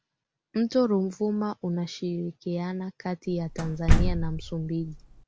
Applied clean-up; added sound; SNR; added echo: none; Slam; -4 dB; none.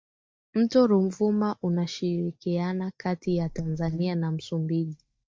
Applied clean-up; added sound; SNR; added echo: neural mask model DeepFilterNet 3.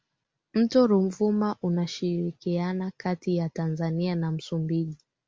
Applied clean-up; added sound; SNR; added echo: none; none; none; none.